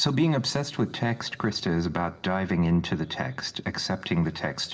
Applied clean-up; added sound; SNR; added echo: none; none; none; reverberation time 2.0 s.